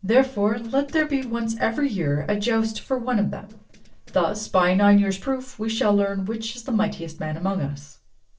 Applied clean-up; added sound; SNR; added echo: neural separator model SepFormer DNS4.